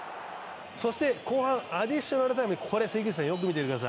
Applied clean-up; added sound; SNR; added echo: none; none; none; none.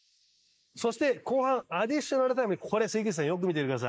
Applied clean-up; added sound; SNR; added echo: neural mask model Resemble Enhance denoiser.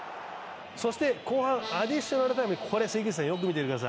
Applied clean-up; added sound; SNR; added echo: none; Accordion; 12 dB; none.